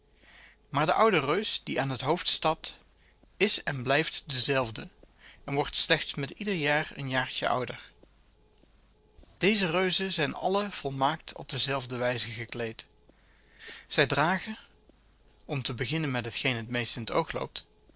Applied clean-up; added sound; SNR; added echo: neural separator model SepFormer DNS4.